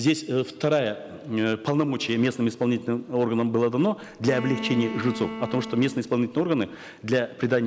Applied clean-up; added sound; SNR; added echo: none; Bowed string instrument; 11 dB; none.